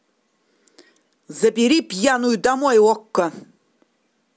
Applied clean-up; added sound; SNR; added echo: none; none; none; none.